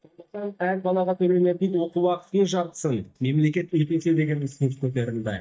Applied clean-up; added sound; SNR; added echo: neural mask model DeepFilterNet 3.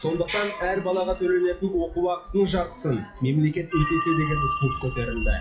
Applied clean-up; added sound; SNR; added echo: classical method WPE with log-MMSE.